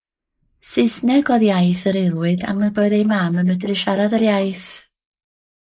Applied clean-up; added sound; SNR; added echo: neural mask model Resemble Enhance denoiser.